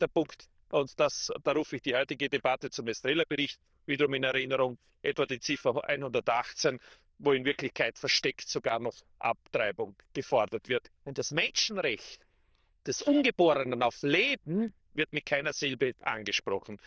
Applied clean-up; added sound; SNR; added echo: neural diffusion model UNIVERSE++.